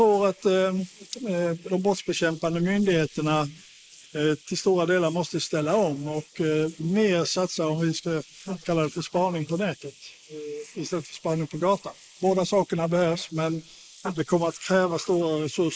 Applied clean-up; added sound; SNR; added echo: neural mask model Resemble Enhance denoiser.